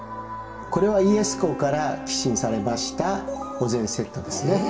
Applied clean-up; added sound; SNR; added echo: none; Wind instrument, woodwind instrument; 13 dB; reverberation time 0.2 s.